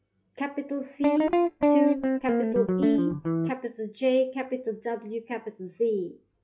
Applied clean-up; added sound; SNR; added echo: classical method log-MMSE.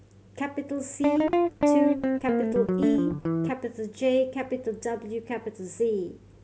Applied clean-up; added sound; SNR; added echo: none; Guitar; -4 dB; none.